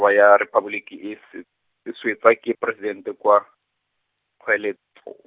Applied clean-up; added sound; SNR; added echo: none; none; none; none.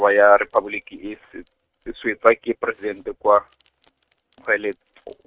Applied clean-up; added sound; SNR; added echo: neural mask model RNNoise.